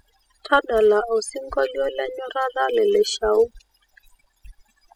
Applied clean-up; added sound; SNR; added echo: classical method spectral subtraction.